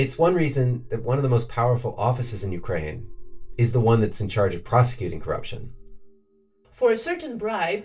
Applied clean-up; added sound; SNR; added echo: none; none; none; reverberation time 0.2 s.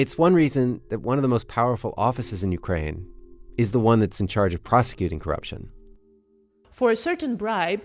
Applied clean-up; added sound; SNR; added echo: none; none; none; none.